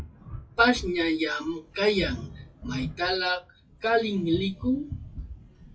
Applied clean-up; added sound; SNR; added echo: classical method WPE with log-MMSE.